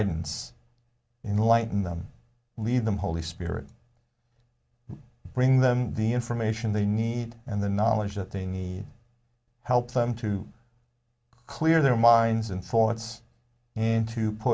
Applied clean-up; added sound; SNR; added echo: none; none; none; none.